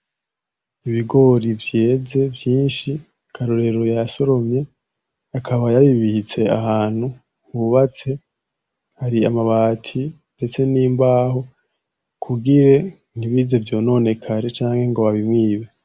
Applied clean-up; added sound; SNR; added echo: none; none; none; none.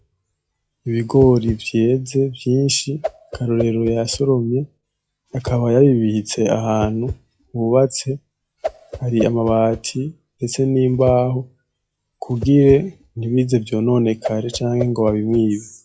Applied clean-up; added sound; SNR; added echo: classical method log-MMSE.